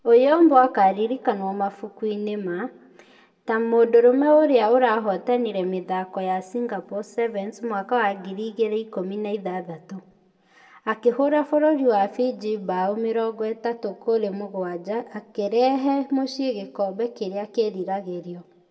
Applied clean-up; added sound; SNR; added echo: none; none; none; reverberation time 0.7 s.